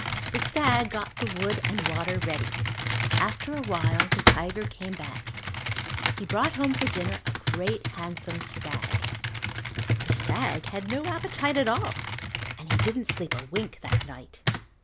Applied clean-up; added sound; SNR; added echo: none; Computer keyboard; -3 dB; none.